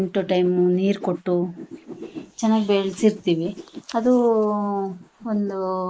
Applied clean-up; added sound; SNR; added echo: neural mask model Resemble Enhance denoiser.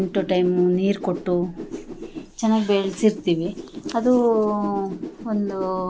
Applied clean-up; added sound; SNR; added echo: none; Whoosh, swoosh, swish; 13 dB; none.